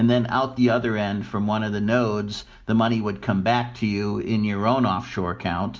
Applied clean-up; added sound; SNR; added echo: none; none; none; none.